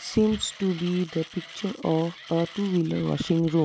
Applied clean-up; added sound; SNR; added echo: none; Mechanisms; 18 dB; none.